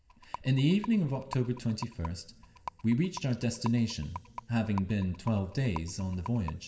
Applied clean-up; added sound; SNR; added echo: none; Rattle; 16 dB; reverberation time 1.4 s.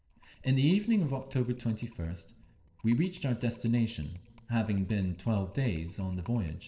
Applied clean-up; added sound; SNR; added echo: neural separator model SepFormer DNS4.